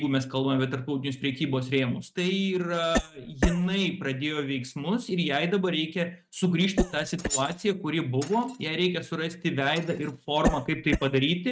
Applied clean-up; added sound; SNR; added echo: neural mask model RNNoise.